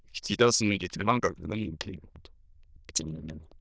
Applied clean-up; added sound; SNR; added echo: neural diffusion model UNIVERSE++.